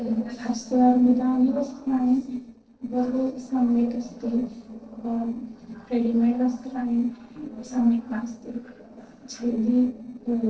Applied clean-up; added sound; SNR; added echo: neural separator model SepFormer DNS4.